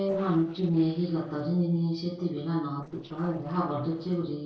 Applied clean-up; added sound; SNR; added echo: neural separator model SepFormer DNS4.